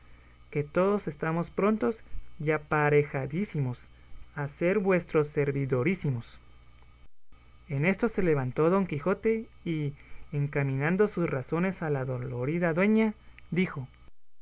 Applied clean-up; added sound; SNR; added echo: none; none; none; none.